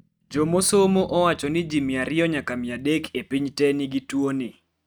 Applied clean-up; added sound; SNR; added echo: neural mask model RNNoise.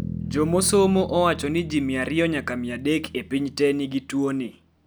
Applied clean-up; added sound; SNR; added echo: none; Bass guitar; 12 dB; none.